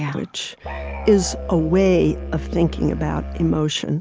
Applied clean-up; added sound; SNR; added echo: none; Musical instrument; 9 dB; none.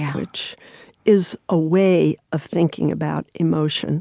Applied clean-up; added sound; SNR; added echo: none; none; none; none.